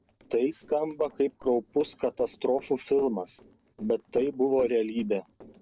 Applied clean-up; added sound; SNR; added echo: neural separator model SepFormer DNS4.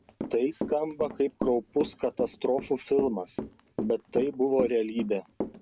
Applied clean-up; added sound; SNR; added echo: none; Walk, footsteps / Run; 9 dB; none.